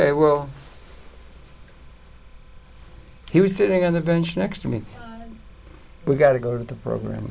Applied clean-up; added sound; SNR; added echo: none; none; none; none.